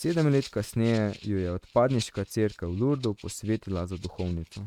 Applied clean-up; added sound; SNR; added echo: neural mask model RNNoise.